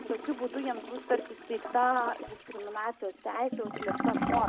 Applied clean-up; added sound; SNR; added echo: none; Toilet flush / Gurgling; 4 dB; none.